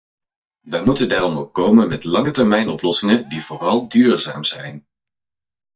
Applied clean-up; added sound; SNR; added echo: neural mask model DeepFilterNet 3.